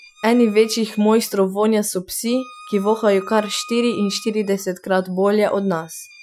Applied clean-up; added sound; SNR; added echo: classical method Wiener filter.